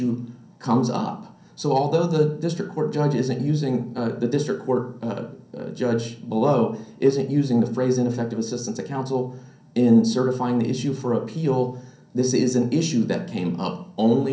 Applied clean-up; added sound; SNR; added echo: none; none; none; reverberation time 0.6 s.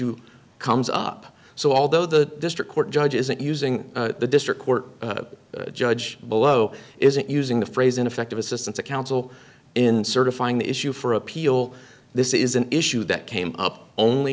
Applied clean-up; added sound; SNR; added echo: none; none; none; none.